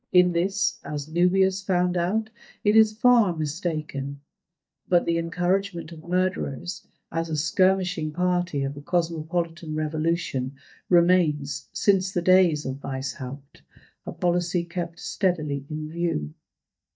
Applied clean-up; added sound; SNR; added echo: neural mask model DeepFilterNet 3.